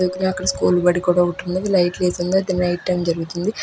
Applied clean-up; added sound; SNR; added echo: none; Keyboard (musical); 18 dB; none.